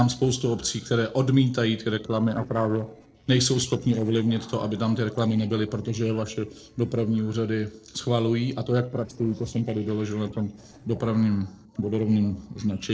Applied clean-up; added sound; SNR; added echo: neural separator model SepFormer DNS4.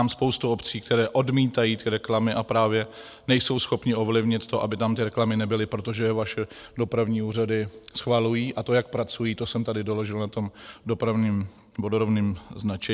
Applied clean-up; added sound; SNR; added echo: none; none; none; none.